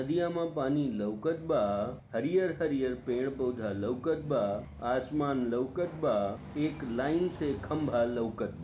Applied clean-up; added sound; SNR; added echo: none; none; none; none.